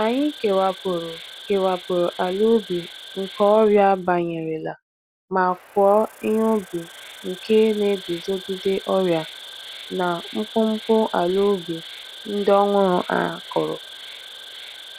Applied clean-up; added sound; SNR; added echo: none; Insect; 17 dB; none.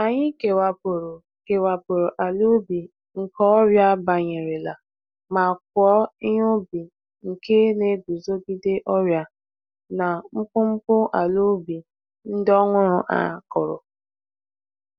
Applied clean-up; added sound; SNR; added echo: none; none; none; none.